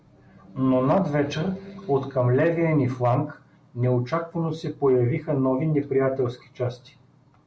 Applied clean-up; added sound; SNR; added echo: none; none; none; none.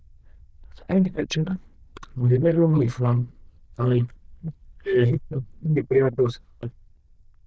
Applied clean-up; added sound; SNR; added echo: neural diffusion model UNIVERSE++.